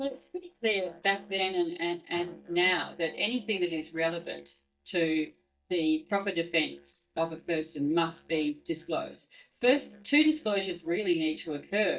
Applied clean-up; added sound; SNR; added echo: neural mask model DeepFilterNet 3.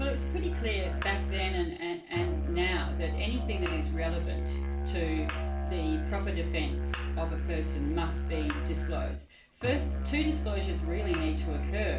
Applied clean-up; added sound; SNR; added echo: none; Musical instrument; -3 dB; reverberation time 0.3 s.